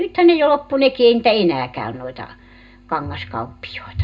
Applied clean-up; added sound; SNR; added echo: none; none; none; reverberation time 0.2 s.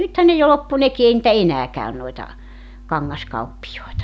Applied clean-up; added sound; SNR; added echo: none; none; none; none.